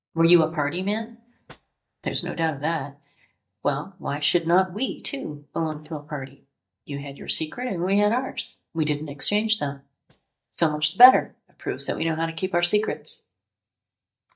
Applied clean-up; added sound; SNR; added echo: neural mask model DeepFilterNet 3.